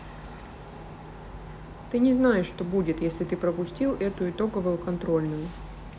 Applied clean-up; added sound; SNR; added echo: none; Cricket; 15 dB; none.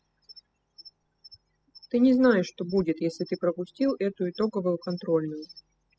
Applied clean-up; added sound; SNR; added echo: classical method spectral subtraction.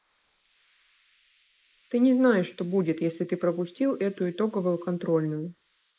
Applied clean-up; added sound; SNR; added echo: neural mask model Resemble Enhance denoiser.